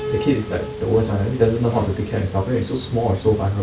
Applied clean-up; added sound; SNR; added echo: none; Piano; 14 dB; none.